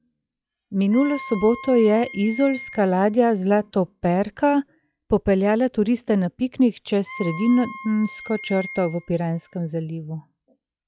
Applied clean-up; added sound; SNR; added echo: classical method log-MMSE.